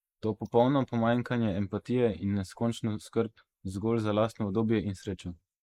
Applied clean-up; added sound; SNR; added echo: neural mask model Resemble Enhance denoiser.